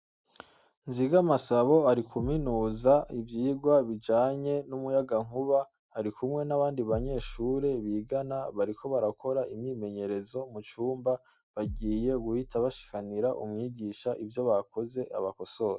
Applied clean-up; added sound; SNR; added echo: none; Bass drum; 14 dB; none.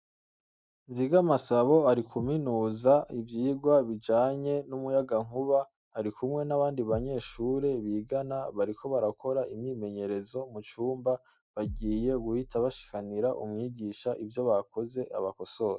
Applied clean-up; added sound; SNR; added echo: neural mask model DeepFilterNet 3.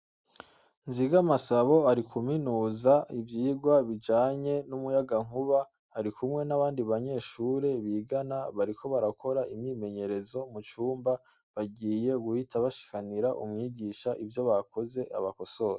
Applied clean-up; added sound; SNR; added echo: none; none; none; none.